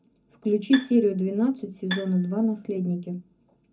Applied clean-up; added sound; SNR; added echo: none; Bowed string instrument; 14 dB; reverberation time 0.3 s.